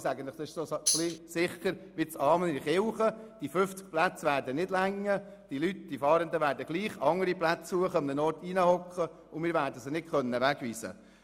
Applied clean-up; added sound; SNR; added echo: none; Tambourine; -1 dB; none.